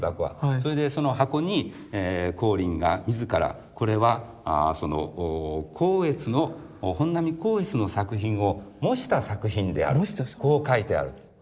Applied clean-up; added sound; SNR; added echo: none; none; none; none.